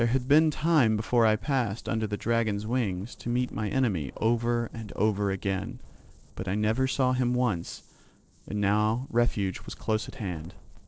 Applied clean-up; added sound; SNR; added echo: neural separator model SepFormer DNS4.